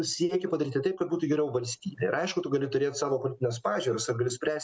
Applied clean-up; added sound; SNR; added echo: none; none; none; none.